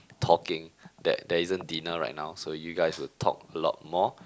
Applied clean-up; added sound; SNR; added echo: none; none; none; none.